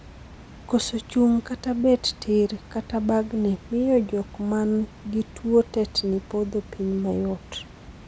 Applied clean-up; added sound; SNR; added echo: none; Water; 19 dB; none.